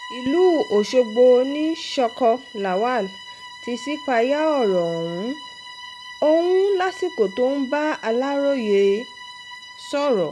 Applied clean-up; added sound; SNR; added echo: none; Bowed string instrument; 17 dB; none.